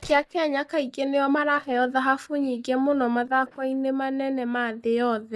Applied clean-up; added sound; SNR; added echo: neural mask model DeepFilterNet 3.